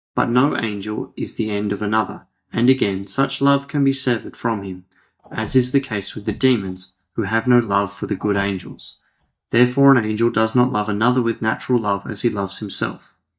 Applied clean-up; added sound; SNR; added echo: neural mask model DeepFilterNet 3.